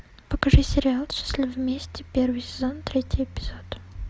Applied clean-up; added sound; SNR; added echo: none; none; none; none.